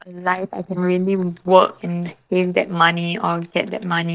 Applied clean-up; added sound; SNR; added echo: neural mask model DeepFilterNet 3.